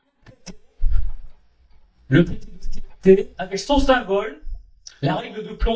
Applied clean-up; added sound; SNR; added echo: neural mask model DeepFilterNet 3.